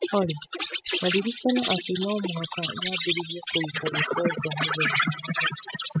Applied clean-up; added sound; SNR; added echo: classical method spectral subtraction.